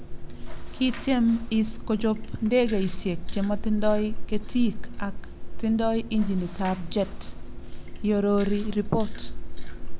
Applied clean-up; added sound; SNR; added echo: none; Chewing, mastication; 1 dB; none.